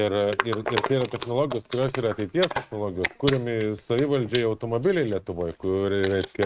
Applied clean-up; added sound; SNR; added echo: neural mask model RNNoise.